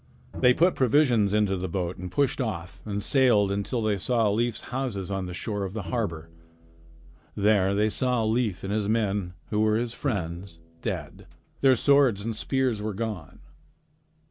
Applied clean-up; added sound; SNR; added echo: none; Bowed string instrument; 18 dB; none.